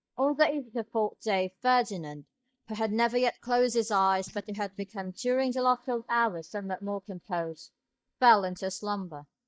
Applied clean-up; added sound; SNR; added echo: neural mask model DeepFilterNet 3.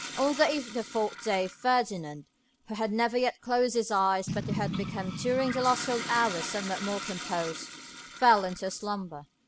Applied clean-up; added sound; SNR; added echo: none; Toilet flush + Boom; 10 dB; none.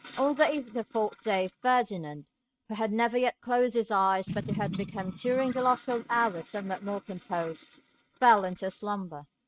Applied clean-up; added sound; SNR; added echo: neural mask model RNNoise.